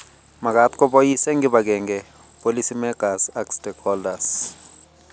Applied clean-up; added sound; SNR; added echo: none; none; none; none.